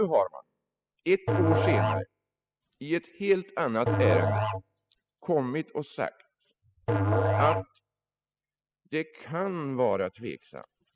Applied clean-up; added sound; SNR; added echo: classical method spectral subtraction.